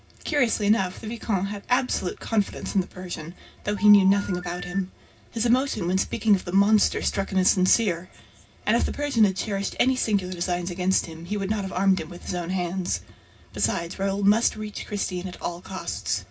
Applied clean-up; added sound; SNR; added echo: none; Telephone; 15 dB; reverberation time 0.4 s.